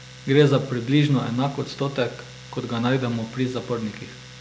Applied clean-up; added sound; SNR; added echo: none; Domestic sounds, home sounds; 18 dB; none.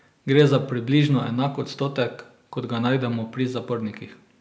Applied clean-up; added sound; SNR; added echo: none; none; none; none.